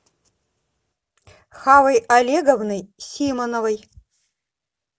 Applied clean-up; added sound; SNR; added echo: none; none; none; none.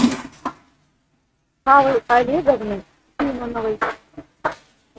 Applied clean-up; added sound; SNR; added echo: neural mask model RNNoise.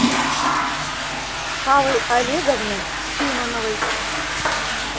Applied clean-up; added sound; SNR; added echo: none; Toilet flush / Water; -2 dB; none.